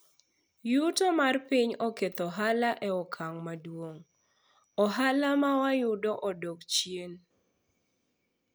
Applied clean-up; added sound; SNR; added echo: none; none; none; none.